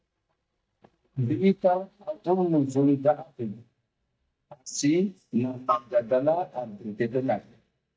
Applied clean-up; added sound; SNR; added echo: neural mask model DeepFilterNet 3.